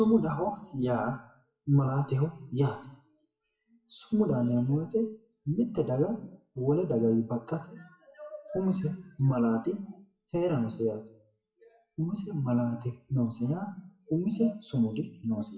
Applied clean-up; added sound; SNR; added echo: classical method WPE with log-MMSE.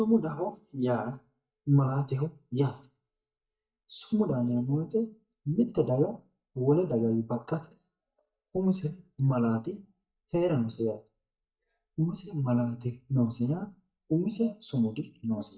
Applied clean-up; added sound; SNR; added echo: neural mask model DeepFilterNet 3.